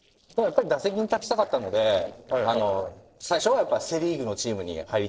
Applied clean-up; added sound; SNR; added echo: neural separator model SepFormer DNS4.